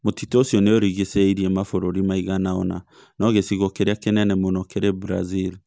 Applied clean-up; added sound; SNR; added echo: none; none; none; none.